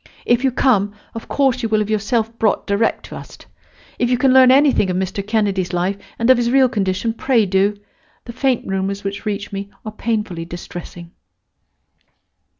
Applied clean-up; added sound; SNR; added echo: none; none; none; none.